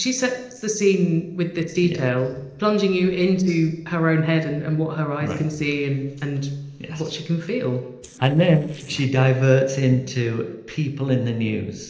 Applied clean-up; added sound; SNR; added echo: neural separator model SepFormer DNS4.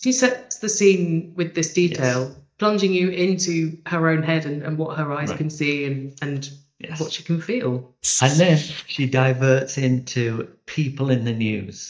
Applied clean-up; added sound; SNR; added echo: neural mask model DeepFilterNet 3.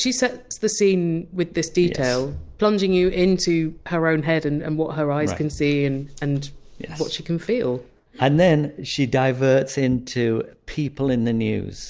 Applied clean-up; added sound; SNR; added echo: none; none; none; none.